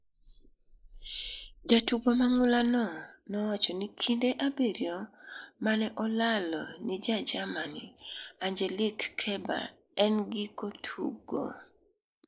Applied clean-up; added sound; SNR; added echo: neural mask model Resemble Enhance denoiser.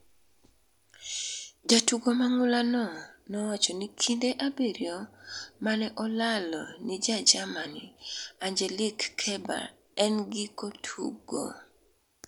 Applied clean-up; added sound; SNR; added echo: none; none; none; none.